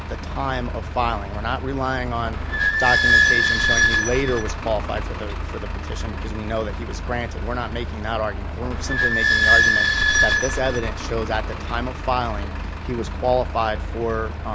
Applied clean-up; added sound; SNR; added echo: none; Squeak / Idling; -4 dB; none.